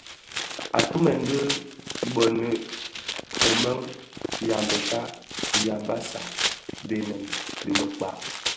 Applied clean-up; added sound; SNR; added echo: none; Tearing; 3 dB; none.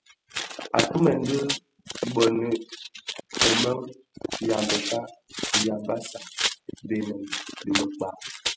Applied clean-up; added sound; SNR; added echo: classical method spectral subtraction.